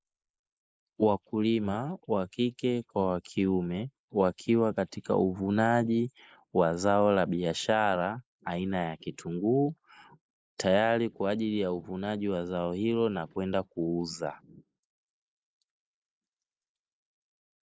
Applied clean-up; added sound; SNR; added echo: neural mask model Resemble Enhance denoiser.